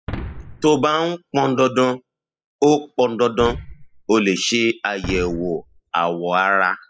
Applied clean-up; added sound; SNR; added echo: classical method spectral subtraction.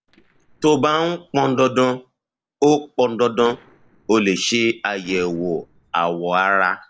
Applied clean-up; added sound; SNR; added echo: neural separator model SepFormer DNS4.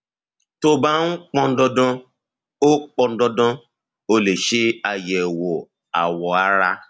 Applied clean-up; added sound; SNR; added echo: none; none; none; none.